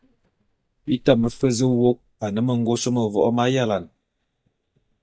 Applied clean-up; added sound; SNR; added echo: neural mask model DeepFilterNet 3.